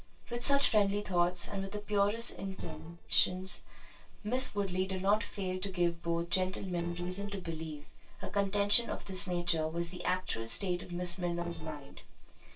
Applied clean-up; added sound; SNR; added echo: neural separator model SepFormer DNS4.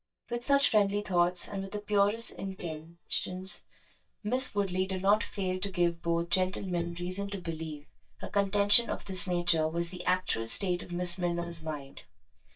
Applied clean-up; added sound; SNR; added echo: neural mask model DeepFilterNet 3.